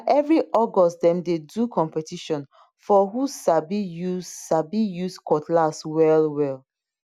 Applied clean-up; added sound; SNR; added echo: none; none; none; none.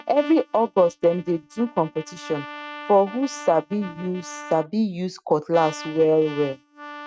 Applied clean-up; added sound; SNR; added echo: neural mask model RNNoise.